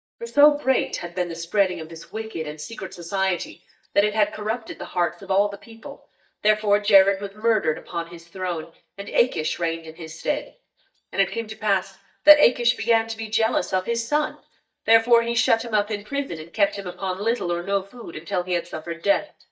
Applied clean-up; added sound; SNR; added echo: neural mask model DeepFilterNet 3.